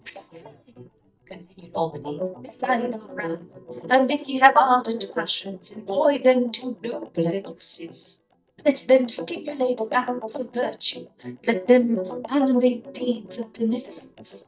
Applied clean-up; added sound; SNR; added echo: neural mask model DeepFilterNet 3.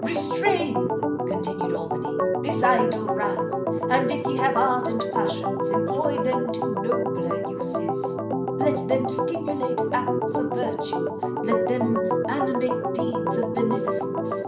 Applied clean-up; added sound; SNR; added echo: none; Organ; -4 dB; reverberation time 0.6 s.